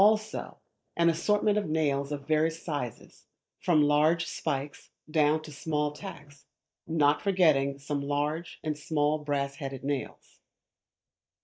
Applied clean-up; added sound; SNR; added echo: neural mask model DeepFilterNet 3.